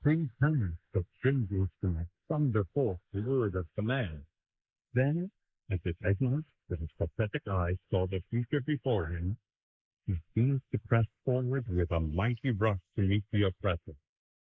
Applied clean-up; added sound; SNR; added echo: neural mask model Resemble Enhance denoiser.